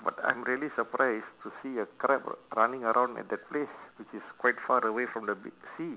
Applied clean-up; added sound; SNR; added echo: none; none; none; none.